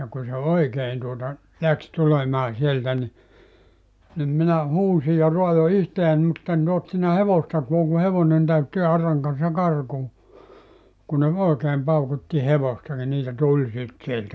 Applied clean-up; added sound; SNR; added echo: none; none; none; none.